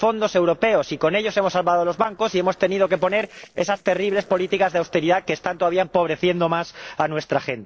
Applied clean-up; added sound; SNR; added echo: neural separator model SepFormer DNS4.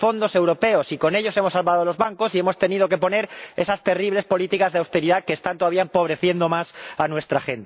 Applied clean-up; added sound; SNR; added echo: none; none; none; none.